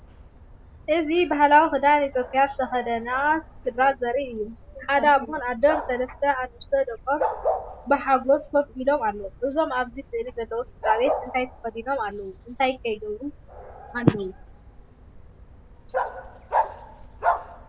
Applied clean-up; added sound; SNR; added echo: none; Bark; 9 dB; none.